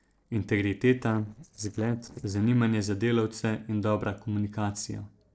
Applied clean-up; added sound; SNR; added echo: neural separator model SepFormer DNS4.